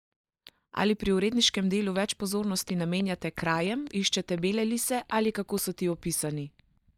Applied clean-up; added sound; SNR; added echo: neural mask model DeepFilterNet 3.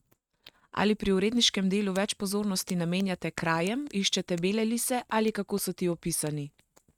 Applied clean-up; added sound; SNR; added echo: neural mask model RNNoise.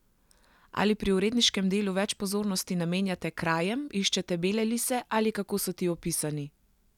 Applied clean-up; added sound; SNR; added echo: none; none; none; none.